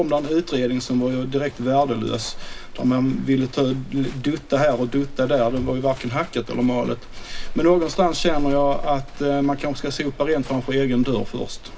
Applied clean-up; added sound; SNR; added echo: none; Livestock, farm animals, working animals; 9 dB; reverberation time 0.4 s.